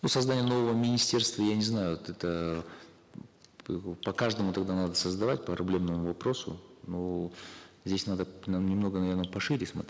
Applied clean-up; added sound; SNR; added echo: neural mask model Resemble Enhance denoiser.